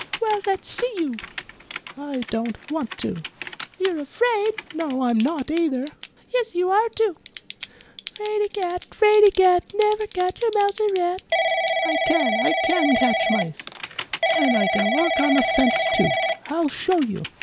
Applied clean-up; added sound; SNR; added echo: none; Telephone / Typing; 4 dB; none.